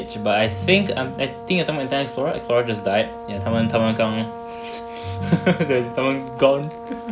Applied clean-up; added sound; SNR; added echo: none; Ringtone + Brass instrument; 9 dB; none.